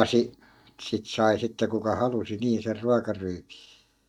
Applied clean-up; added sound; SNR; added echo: neural mask model DeepFilterNet 3.